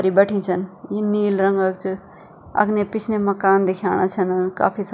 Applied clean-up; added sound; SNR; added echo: none; none; none; none.